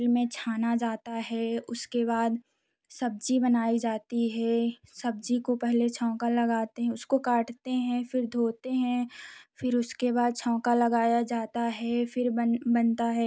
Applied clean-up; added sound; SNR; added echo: none; none; none; none.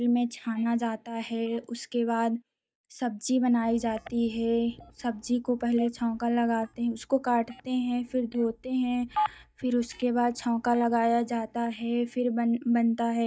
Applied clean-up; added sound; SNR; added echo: neural mask model DeepFilterNet 3.